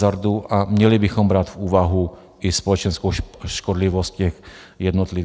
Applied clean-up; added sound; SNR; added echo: none; none; none; none.